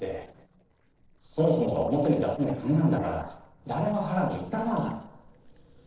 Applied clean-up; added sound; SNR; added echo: neural separator model SepFormer DNS4.